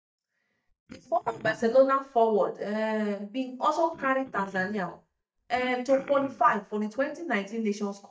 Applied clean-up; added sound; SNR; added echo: neural mask model DeepFilterNet 3.